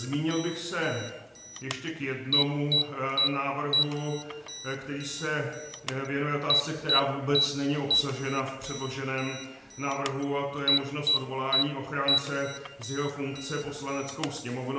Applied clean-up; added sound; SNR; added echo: none; Alarm; 2 dB; reverberation time 1.0 s.